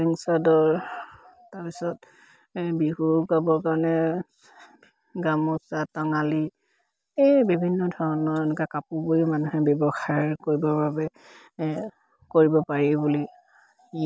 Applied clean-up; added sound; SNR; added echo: none; none; none; none.